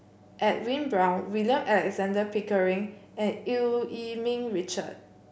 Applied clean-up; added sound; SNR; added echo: none; none; none; none.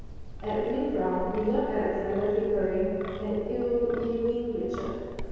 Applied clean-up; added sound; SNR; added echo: none; Wind; 11 dB; reverberation time 2.2 s.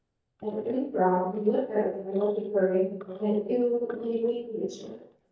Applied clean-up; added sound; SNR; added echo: neural mask model DeepFilterNet 3.